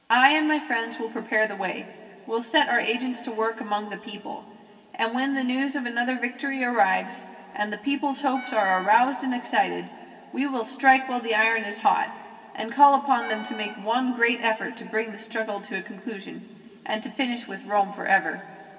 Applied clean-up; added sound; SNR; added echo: none; Wind instrument, woodwind instrument; 17 dB; reverberation time 2.5 s.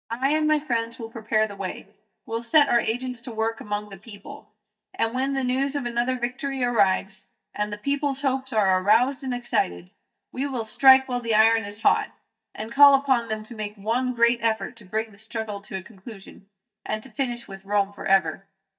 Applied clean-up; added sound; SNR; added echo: neural mask model DeepFilterNet 3.